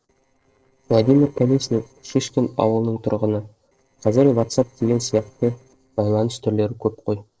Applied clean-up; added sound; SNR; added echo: neural separator model SepFormer DNS4.